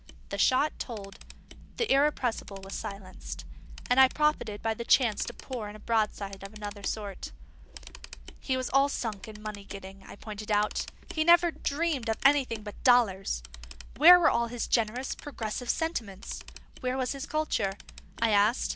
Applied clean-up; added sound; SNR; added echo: none; Camera; 15 dB; none.